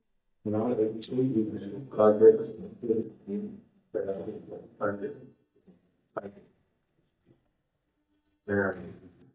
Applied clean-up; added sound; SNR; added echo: neural mask model DeepFilterNet 3.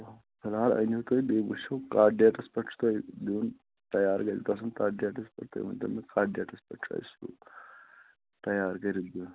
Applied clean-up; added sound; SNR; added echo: none; none; none; none.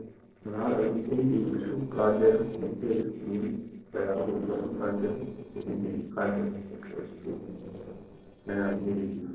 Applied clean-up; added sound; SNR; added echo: neural separator model SepFormer DNS4.